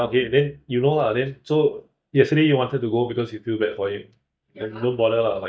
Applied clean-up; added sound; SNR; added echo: neural mask model DeepFilterNet 3.